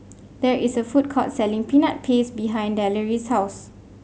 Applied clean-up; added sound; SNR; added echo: none; none; none; none.